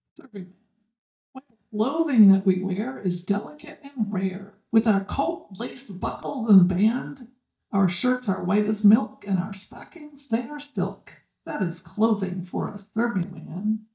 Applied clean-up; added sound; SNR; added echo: neural mask model DeepFilterNet 3.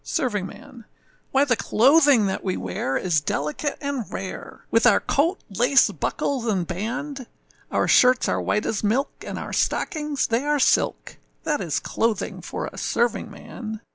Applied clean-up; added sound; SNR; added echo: none; none; none; none.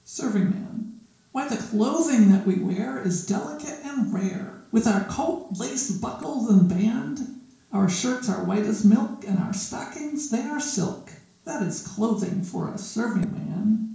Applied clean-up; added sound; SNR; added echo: neural separator model SepFormer DNS4.